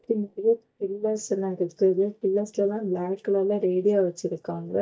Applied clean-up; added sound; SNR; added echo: neural mask model DeepFilterNet 3.